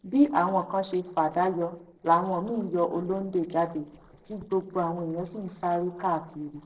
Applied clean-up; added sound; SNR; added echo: neural separator model SepFormer DNS4.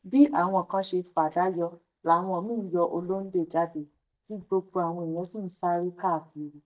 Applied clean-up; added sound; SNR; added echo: neural mask model DeepFilterNet 3.